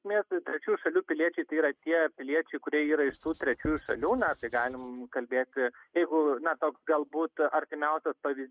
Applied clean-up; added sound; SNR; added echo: neural mask model RNNoise.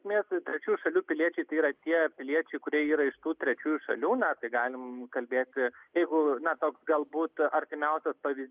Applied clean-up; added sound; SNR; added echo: none; none; none; none.